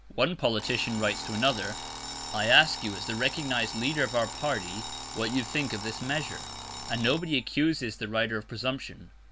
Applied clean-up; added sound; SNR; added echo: none; Alarm; 10 dB; none.